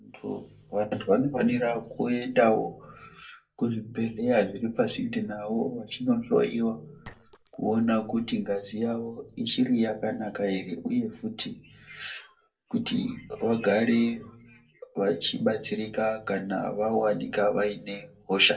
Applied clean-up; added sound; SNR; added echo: neural separator model SepFormer DNS4.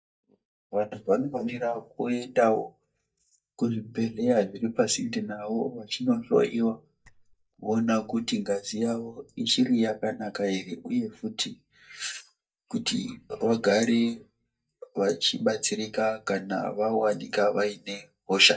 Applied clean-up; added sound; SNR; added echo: neural mask model DeepFilterNet 3.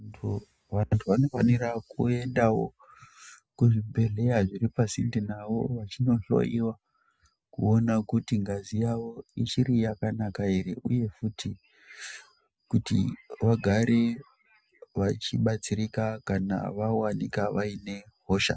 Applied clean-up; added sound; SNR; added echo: none; none; none; none.